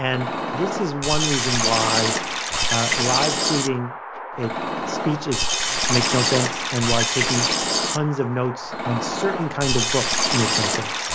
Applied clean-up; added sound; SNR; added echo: none; Liquid; -2 dB; none.